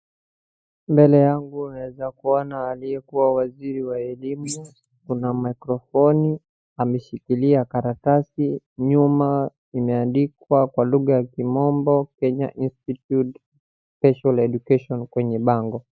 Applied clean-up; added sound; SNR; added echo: neural mask model Resemble Enhance denoiser.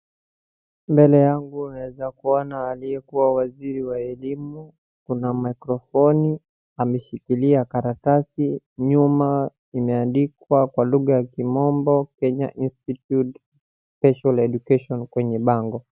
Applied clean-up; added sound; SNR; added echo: none; none; none; none.